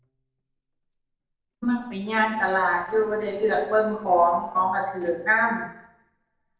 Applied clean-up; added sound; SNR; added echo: neural separator model SepFormer DNS4.